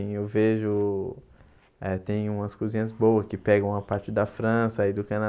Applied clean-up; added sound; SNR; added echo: none; none; none; none.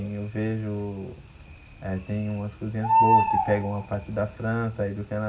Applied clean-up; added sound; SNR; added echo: none; Bird; -1 dB; reverberation time 0.4 s.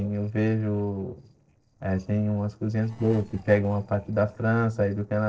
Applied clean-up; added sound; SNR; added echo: neural separator model SepFormer DNS4.